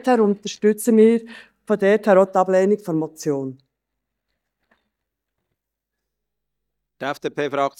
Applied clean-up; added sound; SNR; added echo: neural mask model DeepFilterNet 3.